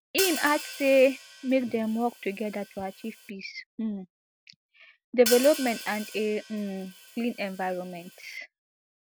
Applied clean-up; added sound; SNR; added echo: none; Hi-hat; 10 dB; none.